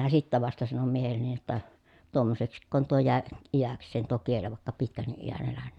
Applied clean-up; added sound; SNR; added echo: none; none; none; none.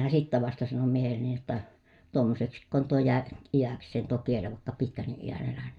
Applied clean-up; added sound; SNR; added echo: none; none; none; reverberation time 0.2 s.